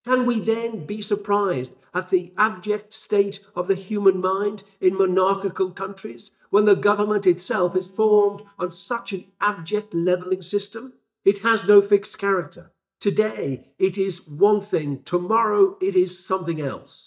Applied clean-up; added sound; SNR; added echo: neural mask model DeepFilterNet 3.